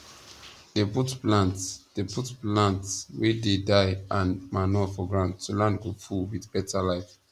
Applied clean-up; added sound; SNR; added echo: none; none; none; none.